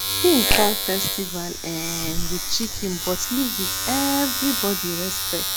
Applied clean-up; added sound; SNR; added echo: none; Domestic sounds, home sounds; -1 dB; none.